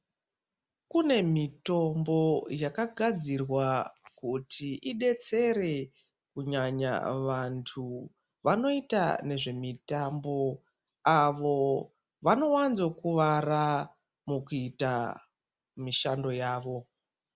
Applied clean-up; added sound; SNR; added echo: none; none; none; none.